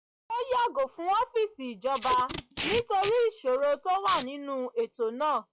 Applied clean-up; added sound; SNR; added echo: classical method log-MMSE.